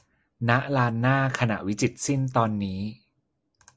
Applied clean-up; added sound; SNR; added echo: none; none; none; none.